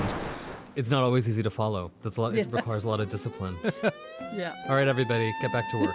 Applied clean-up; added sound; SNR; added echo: none; Alarm; 11 dB; none.